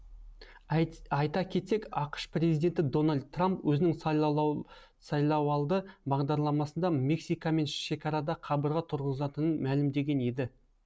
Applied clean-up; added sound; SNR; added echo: none; none; none; none.